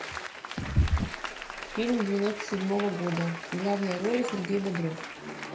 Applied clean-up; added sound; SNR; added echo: none; Applause / Crowd; 9 dB; reverberation time 0.5 s.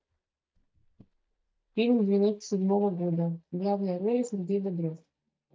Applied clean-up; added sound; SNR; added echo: neural mask model DeepFilterNet 3.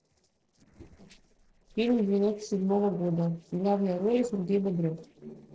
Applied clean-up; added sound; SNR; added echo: neural separator model SepFormer DNS4.